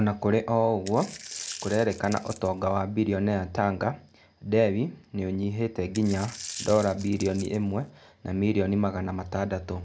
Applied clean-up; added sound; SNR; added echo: none; Coin (dropping); 15 dB; none.